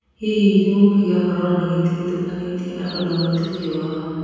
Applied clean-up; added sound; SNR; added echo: none; Bird vocalization, bird call, bird song; 17 dB; reverberation time 2.1 s.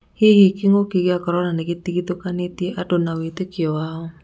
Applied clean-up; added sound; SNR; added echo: none; none; none; none.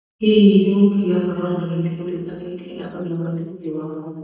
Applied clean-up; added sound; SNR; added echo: neural mask model DeepFilterNet 3.